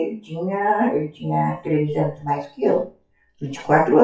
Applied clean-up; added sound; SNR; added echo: classical method WPE with log-MMSE.